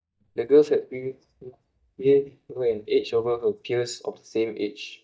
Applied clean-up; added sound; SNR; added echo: neural mask model DeepFilterNet 3.